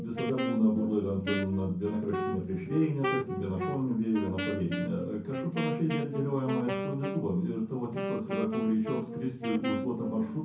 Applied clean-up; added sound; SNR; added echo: none; Wind instrument, woodwind instrument; 5 dB; reverberation time 0.6 s.